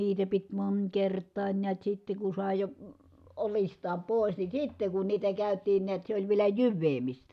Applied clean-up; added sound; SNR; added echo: none; none; none; none.